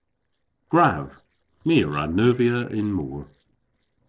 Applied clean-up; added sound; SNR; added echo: neural separator model SepFormer DNS4.